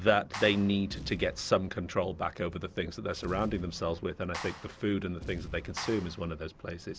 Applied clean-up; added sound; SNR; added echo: none; Clapping + Boom; 13 dB; none.